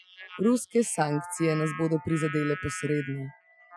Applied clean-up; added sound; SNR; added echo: classical method Wiener filter.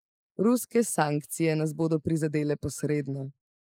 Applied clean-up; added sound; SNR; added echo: neural mask model Resemble Enhance denoiser.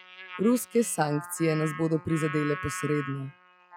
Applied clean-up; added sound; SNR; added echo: classical method log-MMSE.